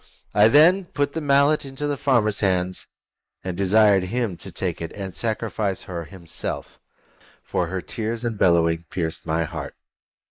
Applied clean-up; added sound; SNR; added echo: neural mask model Resemble Enhance denoiser.